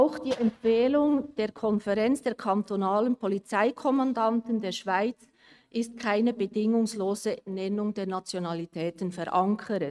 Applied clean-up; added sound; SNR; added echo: neural mask model RNNoise.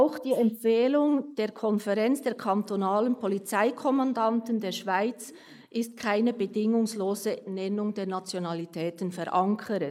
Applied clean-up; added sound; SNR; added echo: neural mask model Resemble Enhance denoiser.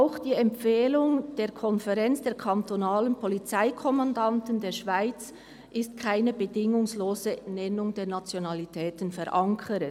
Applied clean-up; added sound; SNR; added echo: none; none; none; none.